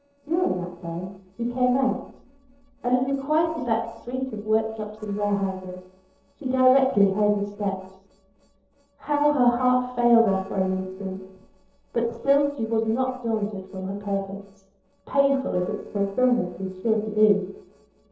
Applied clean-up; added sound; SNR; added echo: neural separator model SepFormer DNS4.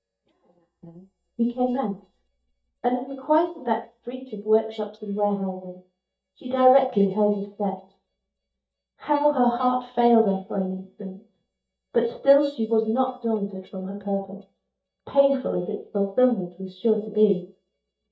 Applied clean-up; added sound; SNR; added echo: neural mask model DeepFilterNet 3.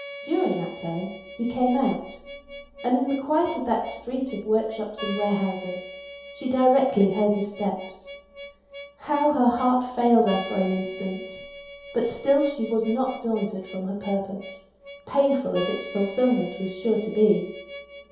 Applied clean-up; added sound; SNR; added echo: none; Harmonica; 14 dB; reverberation time 0.8 s.